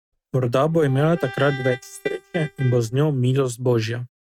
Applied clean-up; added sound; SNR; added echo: neural mask model RNNoise.